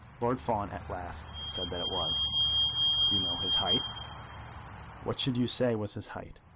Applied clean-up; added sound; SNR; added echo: none; Squeak / Vehicle; -2 dB; none.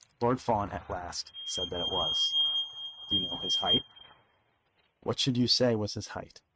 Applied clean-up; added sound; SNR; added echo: neural mask model RNNoise.